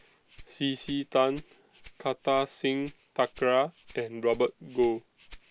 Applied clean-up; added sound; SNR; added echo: none; Rattle (instrument); 11 dB; none.